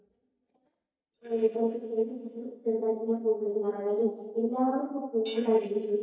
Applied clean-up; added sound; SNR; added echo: neural mask model DeepFilterNet 3.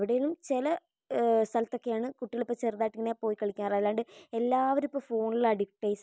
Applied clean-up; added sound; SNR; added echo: none; none; none; none.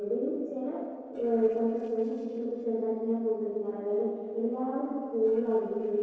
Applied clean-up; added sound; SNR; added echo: neural separator model SepFormer DNS4.